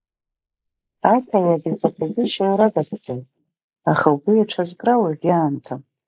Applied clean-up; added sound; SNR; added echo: neural mask model Resemble Enhance denoiser.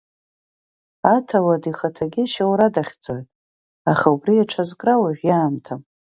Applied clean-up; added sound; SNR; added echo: none; none; none; none.